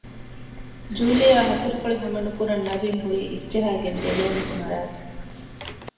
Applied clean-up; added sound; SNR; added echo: none; Respiratory sounds; 9 dB; reverberation time 1.2 s.